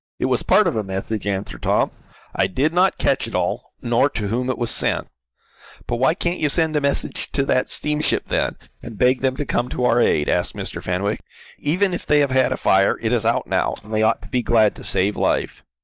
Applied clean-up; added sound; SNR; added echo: neural mask model DeepFilterNet 3.